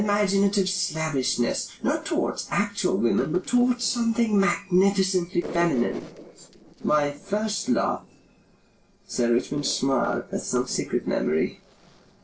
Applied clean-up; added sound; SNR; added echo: neural separator model SepFormer DNS4.